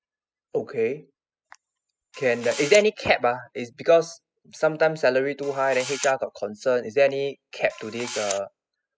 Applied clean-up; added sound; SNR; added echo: classical method spectral subtraction.